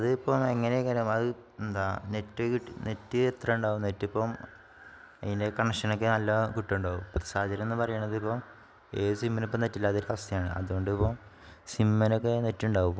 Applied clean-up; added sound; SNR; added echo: none; none; none; none.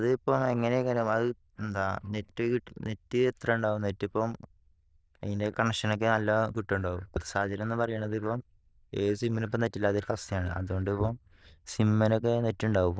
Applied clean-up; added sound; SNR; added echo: neural diffusion model UNIVERSE++.